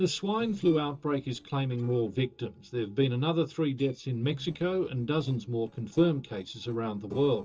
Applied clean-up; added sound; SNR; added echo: neural separator model SepFormer DNS4.